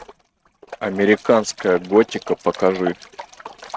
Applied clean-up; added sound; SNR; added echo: neural mask model RNNoise.